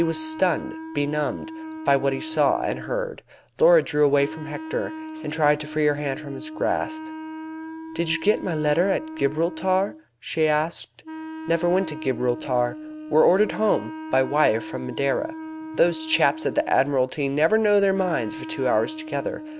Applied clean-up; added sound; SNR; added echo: none; Wind instrument, woodwind instrument; 12 dB; none.